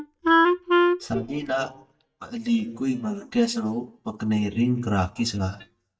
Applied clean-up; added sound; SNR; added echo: neural mask model DeepFilterNet 3.